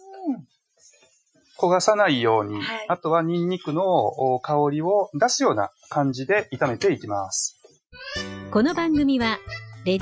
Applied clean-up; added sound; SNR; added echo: classical method Wiener filter.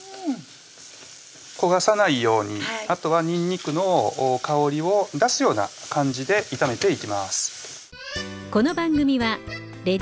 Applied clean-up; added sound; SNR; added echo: none; none; none; none.